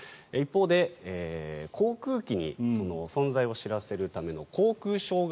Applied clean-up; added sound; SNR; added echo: none; none; none; none.